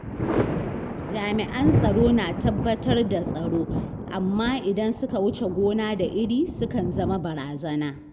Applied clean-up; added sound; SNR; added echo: none; Thunder; 3 dB; none.